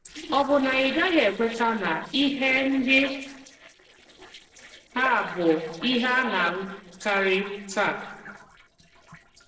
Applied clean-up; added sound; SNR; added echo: neural separator model SepFormer DNS4.